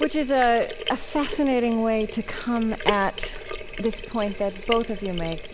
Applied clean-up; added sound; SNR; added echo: none; Sink (filling or washing); 8 dB; none.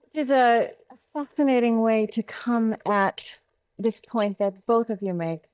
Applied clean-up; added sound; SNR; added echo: neural mask model DeepFilterNet 3.